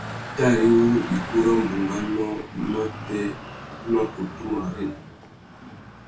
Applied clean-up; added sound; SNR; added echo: none; Traffic noise, roadway noise; 12 dB; reverberation time 0.2 s.